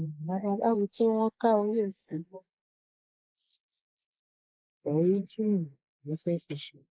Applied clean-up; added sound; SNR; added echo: neural mask model Resemble Enhance denoiser.